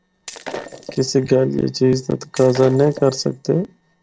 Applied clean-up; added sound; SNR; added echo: neural separator model SepFormer DNS4.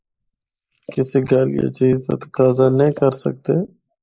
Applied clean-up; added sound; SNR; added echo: neural mask model Resemble Enhance denoiser.